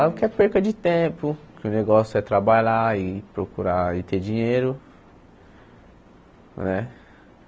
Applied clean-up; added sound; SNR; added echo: none; none; none; none.